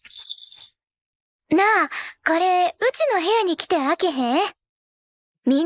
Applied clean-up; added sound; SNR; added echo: neural mask model Resemble Enhance denoiser.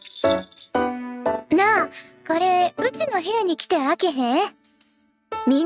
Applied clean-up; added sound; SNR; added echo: neural mask model RNNoise.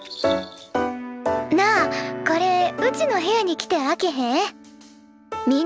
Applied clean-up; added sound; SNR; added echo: none; Wind instrument, woodwind instrument; 15 dB; none.